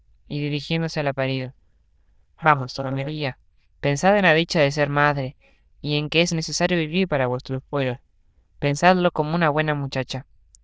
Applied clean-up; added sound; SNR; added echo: neural diffusion model UNIVERSE++.